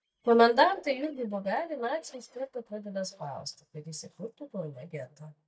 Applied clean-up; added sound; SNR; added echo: neural mask model DeepFilterNet 3.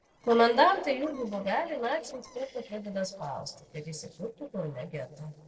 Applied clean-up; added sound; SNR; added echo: neural separator model SepFormer DNS4.